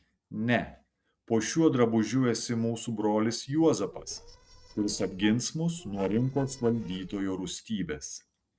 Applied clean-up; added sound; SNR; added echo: neural separator model SepFormer DNS4.